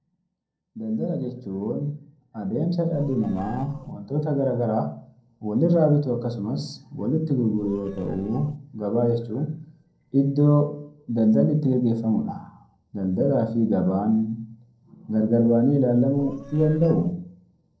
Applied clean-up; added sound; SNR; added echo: neural separator model SepFormer DNS4.